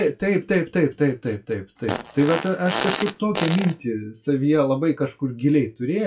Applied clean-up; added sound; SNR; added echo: classical method WPE with log-MMSE.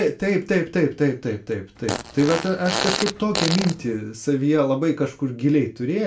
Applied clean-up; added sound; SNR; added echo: none; Fart; 5 dB; reverberation time 0.3 s.